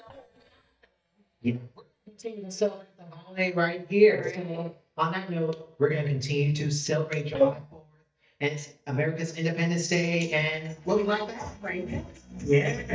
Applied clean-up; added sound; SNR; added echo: neural mask model DeepFilterNet 3.